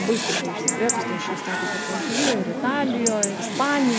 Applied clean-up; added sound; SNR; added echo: none; Chatter / Chirp, tweet / Livestock, farm animals, working animals + Writing; 0 dB; none.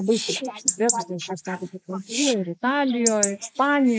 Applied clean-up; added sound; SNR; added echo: neural mask model Resemble Enhance denoiser.